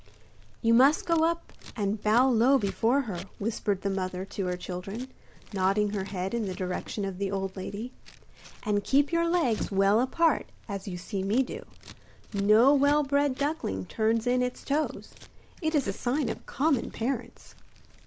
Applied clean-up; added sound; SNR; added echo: none; Scissors; 20 dB; none.